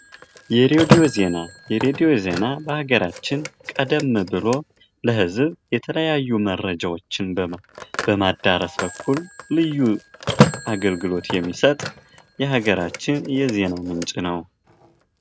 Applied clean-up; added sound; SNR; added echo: none; Telephone; 6 dB; none.